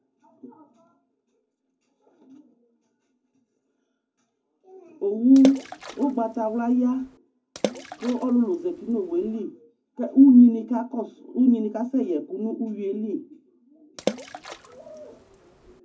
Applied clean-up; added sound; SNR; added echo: none; Water / Splash, splatter; 11 dB; reverberation time 0.3 s.